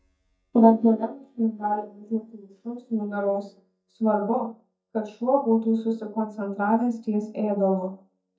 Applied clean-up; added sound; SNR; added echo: neural mask model DeepFilterNet 3.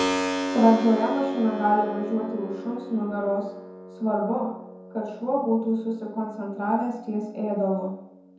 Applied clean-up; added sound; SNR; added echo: none; Keyboard (musical); 8 dB; reverberation time 0.9 s.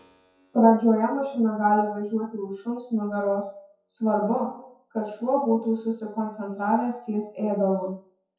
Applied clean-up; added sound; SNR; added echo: classical method WPE with log-MMSE.